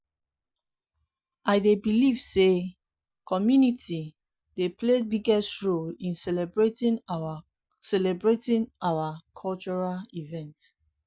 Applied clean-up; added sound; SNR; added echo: none; none; none; none.